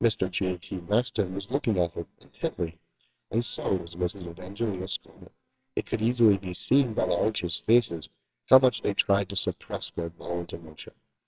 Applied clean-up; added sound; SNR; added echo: neural separator model SepFormer WHAMR!.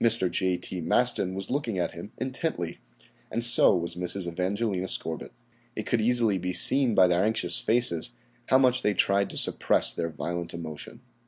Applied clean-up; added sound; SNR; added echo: none; none; none; none.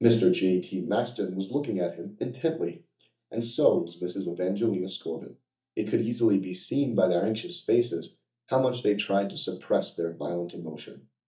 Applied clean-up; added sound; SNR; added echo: neural mask model DeepFilterNet 3.